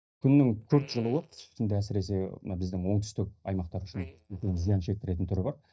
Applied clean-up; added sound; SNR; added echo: neural mask model DeepFilterNet 3.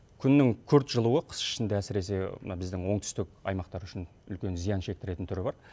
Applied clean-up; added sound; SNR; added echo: none; none; none; none.